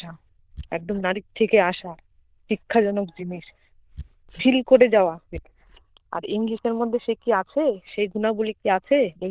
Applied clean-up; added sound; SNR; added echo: neural diffusion model UNIVERSE++.